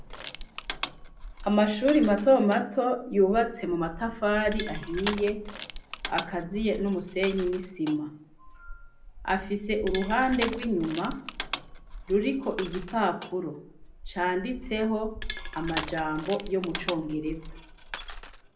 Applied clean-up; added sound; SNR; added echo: none; Crushing; 8 dB; reverberation time 0.4 s.